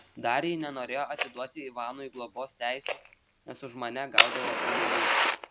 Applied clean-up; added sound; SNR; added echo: none; Fire; -4 dB; none.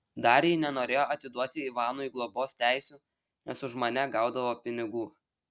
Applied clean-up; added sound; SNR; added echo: none; none; none; none.